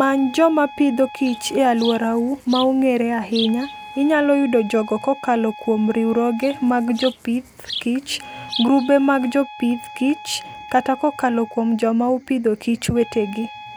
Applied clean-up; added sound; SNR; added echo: none; Wind instrument, woodwind instrument + Insect; 15 dB; none.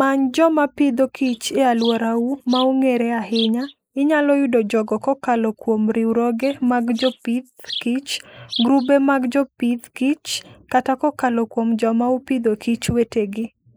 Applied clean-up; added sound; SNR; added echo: neural mask model Resemble Enhance denoiser.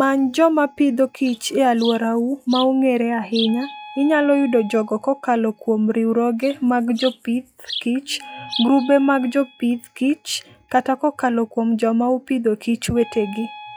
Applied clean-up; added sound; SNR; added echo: classical method log-MMSE.